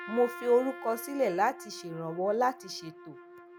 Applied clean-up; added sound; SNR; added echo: none; Trumpet; 15 dB; none.